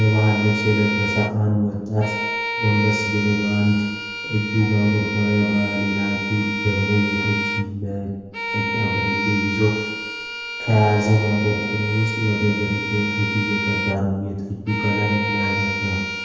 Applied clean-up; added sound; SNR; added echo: none; Bowed string instrument; 5 dB; reverberation time 1.2 s.